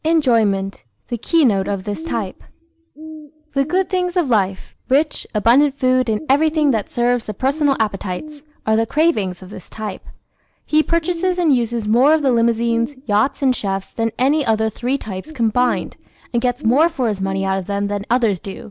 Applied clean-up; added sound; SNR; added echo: none; Bird; 17 dB; none.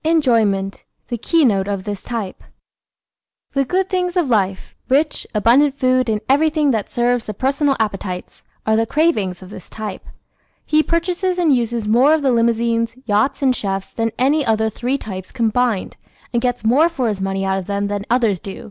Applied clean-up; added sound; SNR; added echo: none; none; none; none.